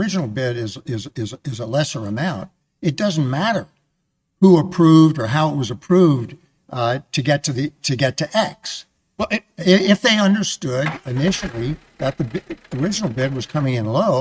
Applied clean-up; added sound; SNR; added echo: neural mask model RNNoise.